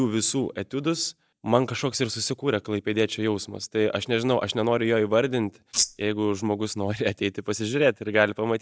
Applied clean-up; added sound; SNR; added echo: neural mask model DeepFilterNet 3.